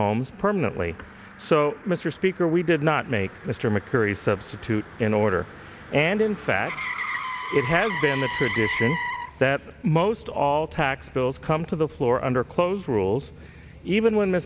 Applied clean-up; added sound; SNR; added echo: none; Motor vehicle (road); 11 dB; none.